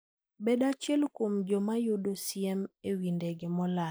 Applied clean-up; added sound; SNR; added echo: neural mask model Resemble Enhance denoiser.